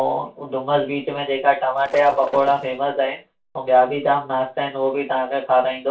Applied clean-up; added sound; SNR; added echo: neural separator model SepFormer DNS4.